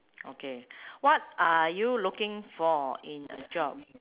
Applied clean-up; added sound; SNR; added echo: none; none; none; none.